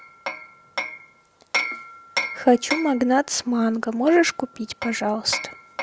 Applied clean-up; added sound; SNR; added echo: none; Hammer; 8 dB; none.